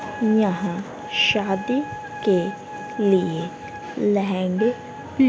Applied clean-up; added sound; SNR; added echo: none; Wind instrument, woodwind instrument; 14 dB; none.